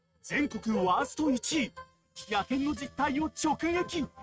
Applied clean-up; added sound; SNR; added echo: neural mask model RNNoise.